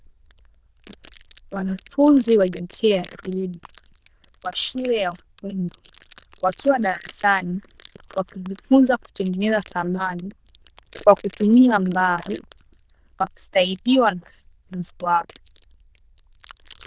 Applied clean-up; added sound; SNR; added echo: neural diffusion model UNIVERSE++.